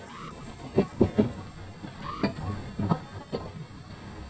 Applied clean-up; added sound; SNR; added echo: neural mask model DeepFilterNet 3.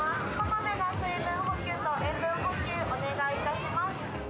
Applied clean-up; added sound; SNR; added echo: none; none; none; none.